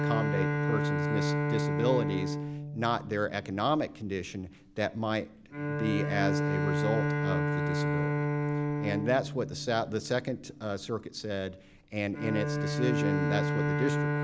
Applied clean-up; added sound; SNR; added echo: none; Bowed string instrument; -2 dB; none.